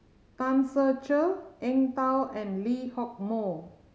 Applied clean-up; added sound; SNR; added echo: none; none; none; none.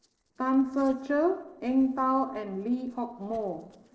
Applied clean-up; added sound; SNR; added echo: neural separator model SepFormer DNS4.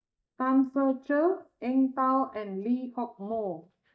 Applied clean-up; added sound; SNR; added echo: neural mask model DeepFilterNet 3.